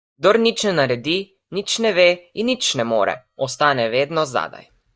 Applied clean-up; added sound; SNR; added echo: neural mask model DeepFilterNet 3.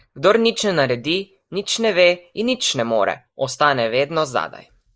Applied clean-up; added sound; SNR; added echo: neural mask model Resemble Enhance denoiser.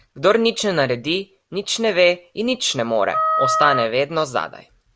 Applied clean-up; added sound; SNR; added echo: none; Wind instrument, woodwind instrument; 2 dB; none.